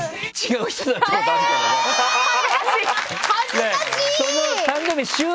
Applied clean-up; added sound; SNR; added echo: none; none; none; none.